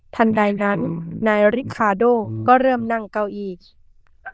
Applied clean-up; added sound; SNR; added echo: neural diffusion model UNIVERSE++.